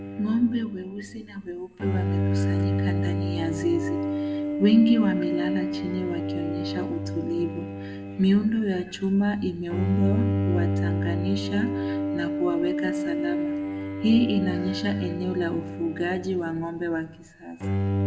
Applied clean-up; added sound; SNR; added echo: none; Bowed string instrument; 1 dB; reverberation time 0.8 s.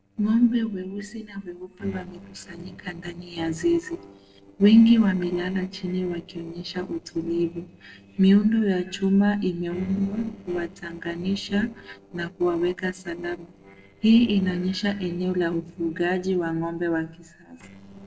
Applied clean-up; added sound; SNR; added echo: neural separator model SepFormer DNS4.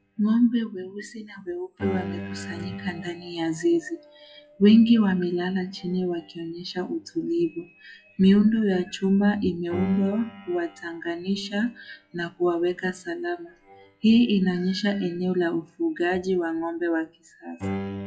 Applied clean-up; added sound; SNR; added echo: classical method WPE with log-MMSE.